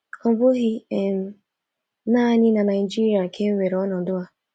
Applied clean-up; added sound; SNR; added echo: none; none; none; none.